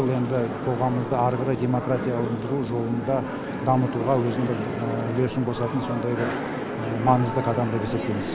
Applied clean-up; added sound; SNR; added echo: none; none; none; none.